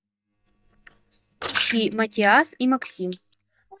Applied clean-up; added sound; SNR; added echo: neural mask model DeepFilterNet 3.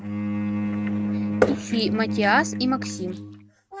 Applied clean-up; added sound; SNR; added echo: neural mask model RNNoise.